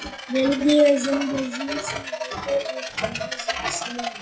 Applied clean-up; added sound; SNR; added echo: classical method WPE with log-MMSE.